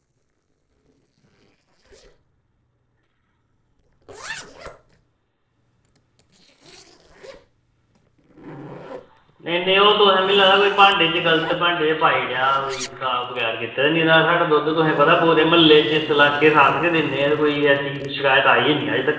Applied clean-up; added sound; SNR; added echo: neural separator model SepFormer DNS4.